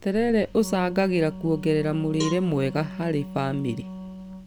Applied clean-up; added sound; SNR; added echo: none; Cowbell + Wind instrument, woodwind instrument; 12 dB; none.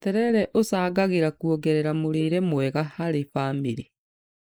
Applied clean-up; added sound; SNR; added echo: neural mask model Resemble Enhance denoiser.